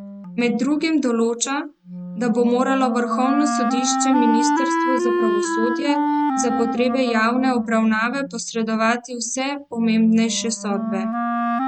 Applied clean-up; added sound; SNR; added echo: neural mask model RNNoise.